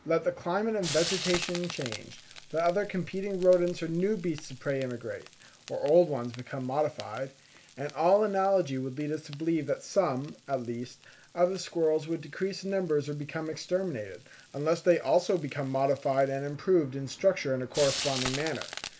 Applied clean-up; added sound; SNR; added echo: none; Frying (food); 14 dB; none.